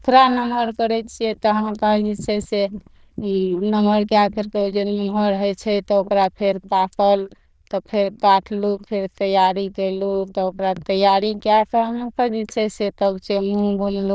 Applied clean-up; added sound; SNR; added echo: neural diffusion model UNIVERSE++.